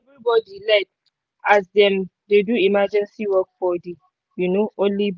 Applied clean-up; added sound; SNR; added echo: none; none; none; none.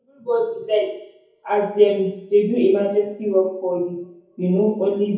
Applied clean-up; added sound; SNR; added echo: none; none; none; reverberation time 0.7 s.